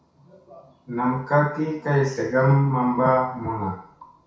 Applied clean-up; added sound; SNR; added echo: none; none; none; reverberation time 0.6 s.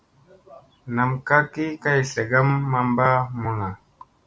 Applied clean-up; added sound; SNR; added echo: none; none; none; none.